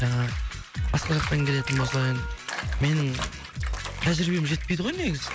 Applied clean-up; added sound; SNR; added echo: none; Wind instrument, woodwind instrument + Bathtub (filling or washing) / Water; 11 dB; none.